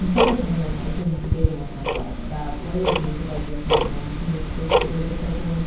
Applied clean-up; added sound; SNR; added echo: none; Tick-tock; -3 dB; reverberation time 0.9 s.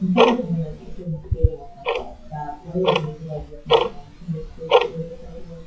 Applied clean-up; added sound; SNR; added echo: classical method WPE with log-MMSE.